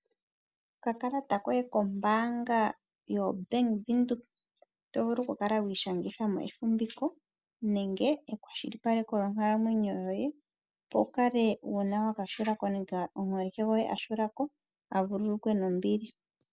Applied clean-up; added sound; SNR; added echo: none; none; none; none.